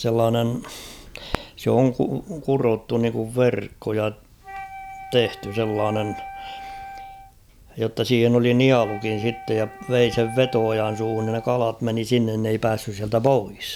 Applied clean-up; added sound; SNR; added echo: none; Wind instrument, woodwind instrument; 15 dB; none.